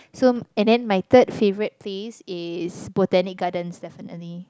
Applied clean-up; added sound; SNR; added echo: none; none; none; none.